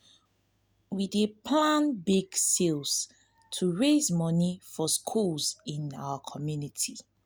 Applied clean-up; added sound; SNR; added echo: none; none; none; none.